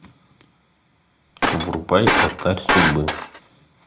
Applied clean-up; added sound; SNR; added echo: none; Shatter; -3 dB; reverberation time 0.2 s.